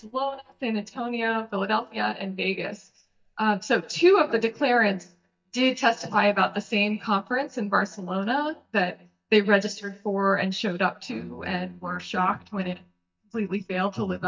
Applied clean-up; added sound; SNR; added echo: neural mask model DeepFilterNet 3.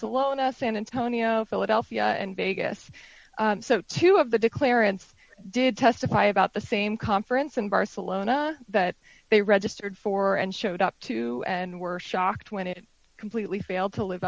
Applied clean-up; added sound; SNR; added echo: none; none; none; none.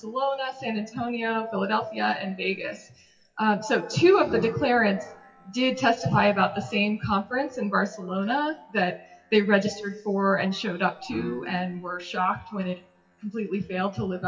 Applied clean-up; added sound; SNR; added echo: classical method WPE with log-MMSE.